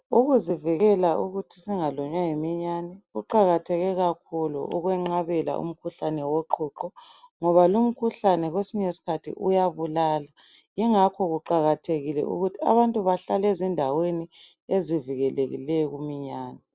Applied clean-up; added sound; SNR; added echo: none; none; none; none.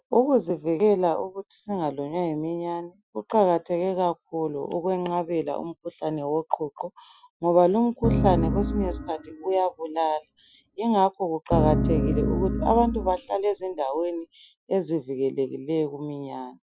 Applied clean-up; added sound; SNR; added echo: classical method Wiener filter.